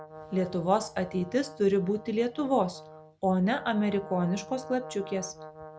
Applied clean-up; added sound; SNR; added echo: none; Brass instrument; 16 dB; none.